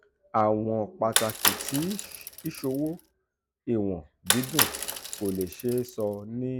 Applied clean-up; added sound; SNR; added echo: none; Bicycle; 1 dB; none.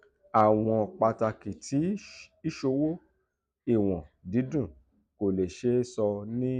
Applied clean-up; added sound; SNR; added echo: none; none; none; none.